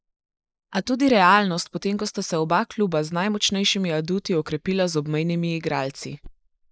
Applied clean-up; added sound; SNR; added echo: neural mask model Resemble Enhance denoiser.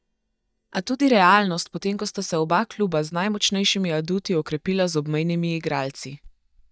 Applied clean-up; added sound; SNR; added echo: neural mask model DeepFilterNet 3.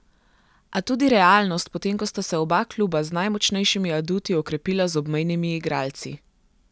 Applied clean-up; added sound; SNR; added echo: none; none; none; none.